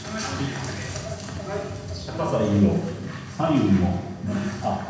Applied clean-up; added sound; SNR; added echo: none; none; none; reverberation time 1.1 s.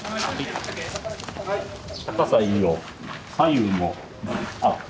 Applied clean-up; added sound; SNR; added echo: none; none; none; none.